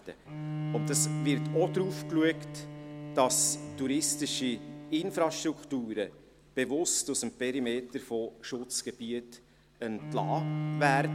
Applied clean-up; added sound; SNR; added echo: none; Bowed string instrument; 6 dB; none.